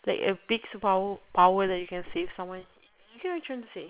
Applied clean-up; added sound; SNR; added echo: neural separator model SepFormer WHAM!.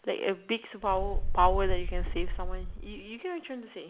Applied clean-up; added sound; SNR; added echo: none; Wind; -3 dB; none.